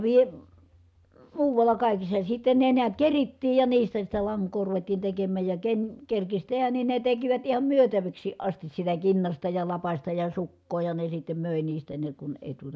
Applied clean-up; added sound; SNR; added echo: none; none; none; none.